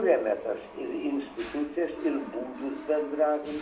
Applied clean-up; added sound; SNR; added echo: none; Mechanisms; 15 dB; reverberation time 0.5 s.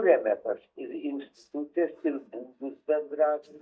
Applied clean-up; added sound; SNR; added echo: neural mask model DeepFilterNet 3.